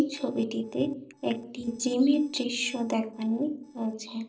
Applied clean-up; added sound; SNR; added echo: neural separator model SepFormer DNS4.